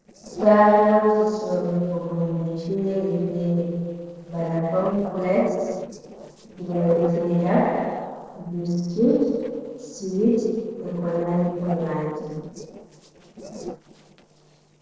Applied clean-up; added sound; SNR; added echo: neural separator model SepFormer DNS4.